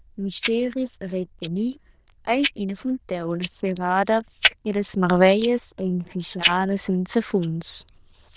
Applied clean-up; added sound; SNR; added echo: neural diffusion model UNIVERSE++.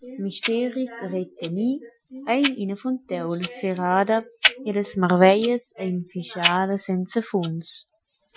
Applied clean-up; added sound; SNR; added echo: classical method Wiener filter.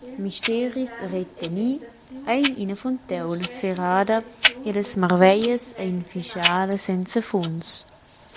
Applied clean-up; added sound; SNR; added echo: none; Tick-tock; 9 dB; none.